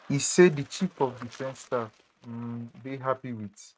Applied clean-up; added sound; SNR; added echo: neural mask model RNNoise.